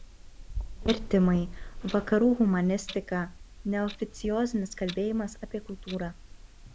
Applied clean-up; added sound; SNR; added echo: none; Clock; 12 dB; none.